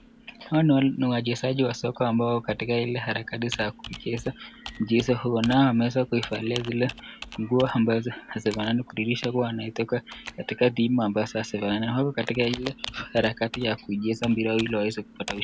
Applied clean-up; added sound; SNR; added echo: none; Computer keyboard; 18 dB; none.